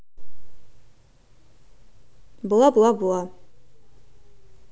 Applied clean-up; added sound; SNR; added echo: none; none; none; none.